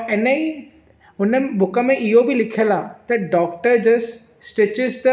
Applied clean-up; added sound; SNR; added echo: none; none; none; none.